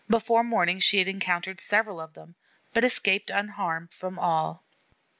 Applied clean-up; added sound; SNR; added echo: none; none; none; none.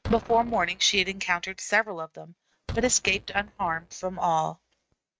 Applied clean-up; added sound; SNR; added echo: neural mask model RNNoise.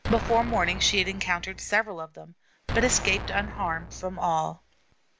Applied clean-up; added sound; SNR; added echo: none; Explosion; 8 dB; none.